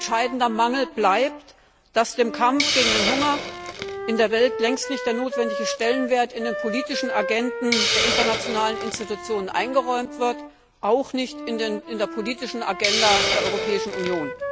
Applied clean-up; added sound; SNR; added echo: none; Wind instrument, woodwind instrument + Hiss; 3 dB; none.